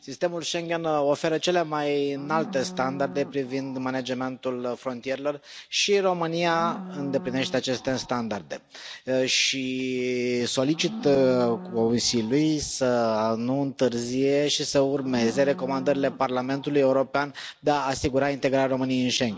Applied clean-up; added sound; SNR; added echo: none; Livestock, farm animals, working animals; 17 dB; none.